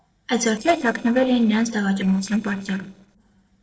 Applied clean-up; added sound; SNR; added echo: neural separator model SepFormer DNS4.